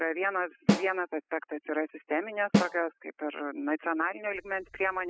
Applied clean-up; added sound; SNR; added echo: classical method spectral subtraction.